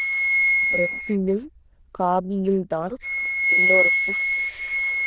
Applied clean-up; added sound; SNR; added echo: neural diffusion model UNIVERSE++.